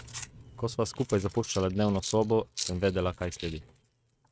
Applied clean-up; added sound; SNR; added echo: neural mask model RNNoise.